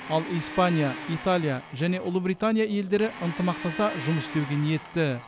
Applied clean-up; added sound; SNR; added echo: none; Domestic sounds, home sounds; 13 dB; none.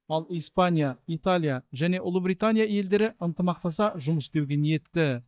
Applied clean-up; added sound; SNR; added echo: neural mask model DeepFilterNet 3.